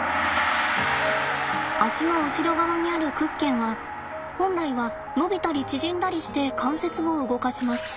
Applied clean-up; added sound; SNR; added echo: none; Gong; 3 dB; none.